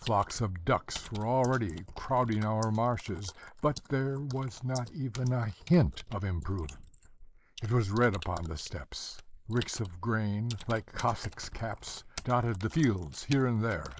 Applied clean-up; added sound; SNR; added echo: neural mask model Resemble Enhance denoiser.